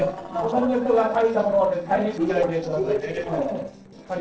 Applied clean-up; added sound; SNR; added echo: neural separator model SepFormer DNS4.